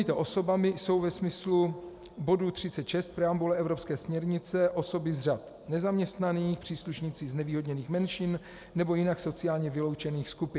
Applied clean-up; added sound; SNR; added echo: none; none; none; none.